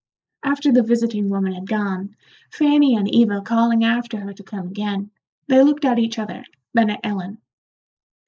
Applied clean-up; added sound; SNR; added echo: neural mask model Resemble Enhance denoiser.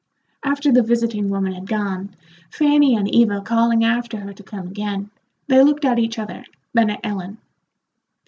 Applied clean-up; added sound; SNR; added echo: none; none; none; none.